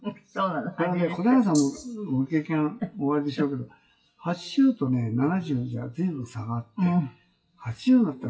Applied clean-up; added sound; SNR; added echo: classical method WPE with log-MMSE.